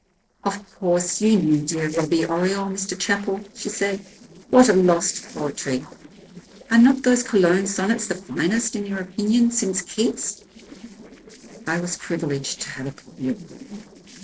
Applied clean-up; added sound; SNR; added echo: neural separator model SepFormer DNS4.